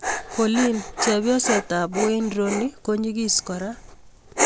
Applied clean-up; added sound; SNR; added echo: none; Dog; 5 dB; none.